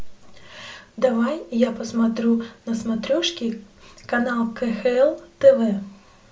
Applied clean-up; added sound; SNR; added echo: none; none; none; none.